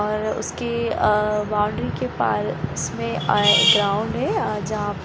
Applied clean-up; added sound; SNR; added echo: none; none; none; none.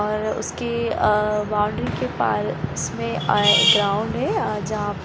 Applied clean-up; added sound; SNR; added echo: none; Fireworks; 20 dB; none.